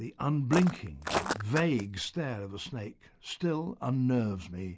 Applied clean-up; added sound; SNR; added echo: none; Walk, footsteps; 4 dB; none.